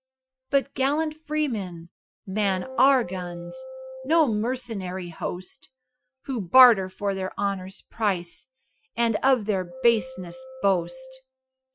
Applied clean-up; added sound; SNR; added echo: classical method Wiener filter.